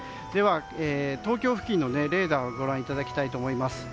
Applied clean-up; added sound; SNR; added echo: none; none; none; none.